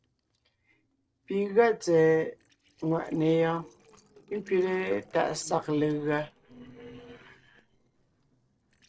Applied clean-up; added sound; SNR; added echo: neural separator model SepFormer DNS4.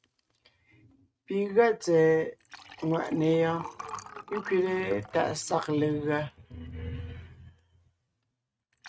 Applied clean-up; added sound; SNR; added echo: neural mask model RNNoise.